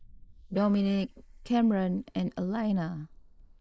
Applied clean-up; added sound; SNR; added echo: neural mask model Resemble Enhance denoiser.